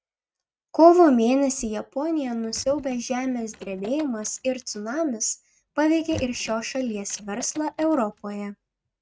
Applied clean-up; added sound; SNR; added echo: neural mask model RNNoise.